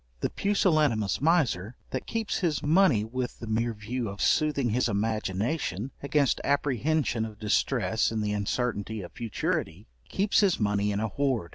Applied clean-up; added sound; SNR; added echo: none; none; none; none.